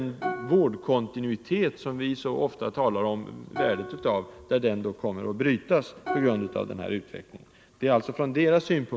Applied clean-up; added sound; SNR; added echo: none; Plucked string instrument; 12 dB; none.